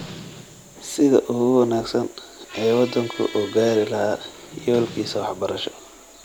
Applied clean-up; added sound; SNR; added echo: none; Squeak; 18 dB; none.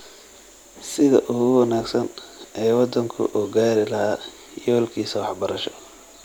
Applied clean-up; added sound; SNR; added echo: none; none; none; none.